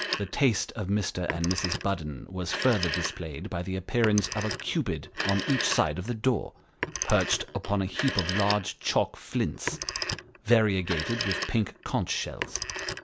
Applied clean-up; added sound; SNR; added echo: none; Telephone; 7 dB; none.